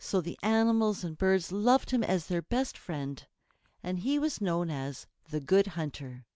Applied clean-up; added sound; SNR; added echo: none; none; none; none.